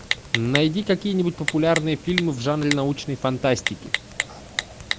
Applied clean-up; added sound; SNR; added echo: none; Typing; 7 dB; none.